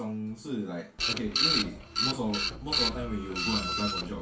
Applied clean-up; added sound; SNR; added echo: none; Printer; -3 dB; reverberation time 0.2 s.